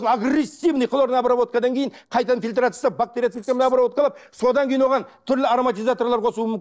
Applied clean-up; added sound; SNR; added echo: neural separator model SepFormer DNS4.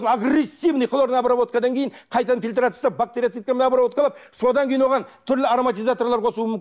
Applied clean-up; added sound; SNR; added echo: none; none; none; none.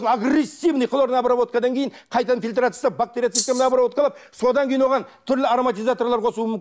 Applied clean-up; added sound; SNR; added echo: none; Rattle (instrument); 5 dB; none.